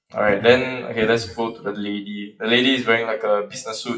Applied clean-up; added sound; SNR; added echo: classical method WPE with log-MMSE.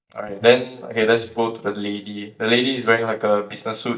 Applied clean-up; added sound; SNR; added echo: neural mask model DeepFilterNet 3.